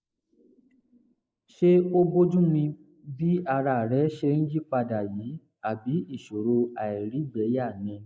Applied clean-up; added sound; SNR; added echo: neural mask model Resemble Enhance denoiser.